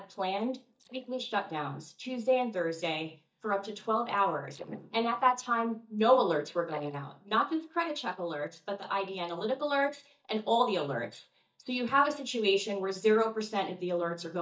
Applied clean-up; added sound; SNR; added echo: neural mask model DeepFilterNet 3.